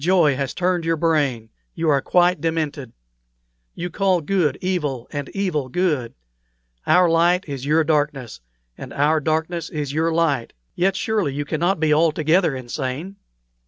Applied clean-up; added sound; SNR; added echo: none; none; none; none.